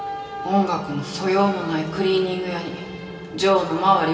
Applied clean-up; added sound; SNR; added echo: none; Wind instrument, woodwind instrument; 20 dB; reverberation time 2.5 s.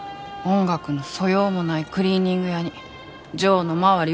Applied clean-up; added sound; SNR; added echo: none; none; none; none.